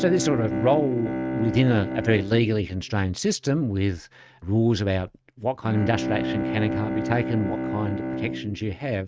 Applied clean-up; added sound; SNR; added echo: neural mask model RNNoise.